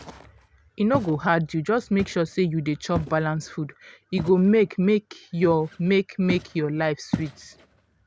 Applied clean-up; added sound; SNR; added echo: none; Walk, footsteps; 14 dB; none.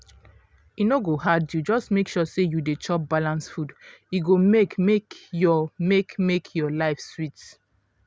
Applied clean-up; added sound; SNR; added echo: none; none; none; none.